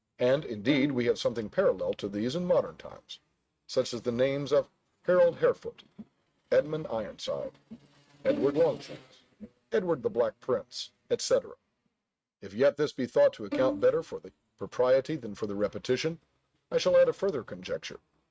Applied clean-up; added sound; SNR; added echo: neural mask model RNNoise.